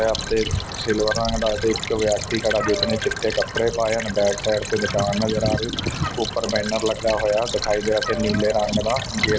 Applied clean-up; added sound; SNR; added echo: none; Stream / Trickle, dribble + Meow; 7 dB; none.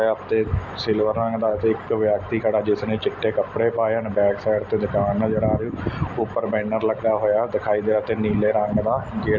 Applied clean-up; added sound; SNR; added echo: none; none; none; none.